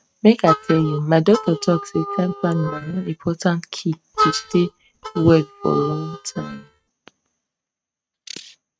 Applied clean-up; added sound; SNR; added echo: neural mask model RNNoise.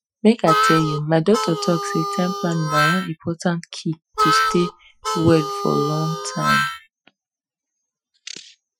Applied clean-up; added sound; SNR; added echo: classical method Wiener filter.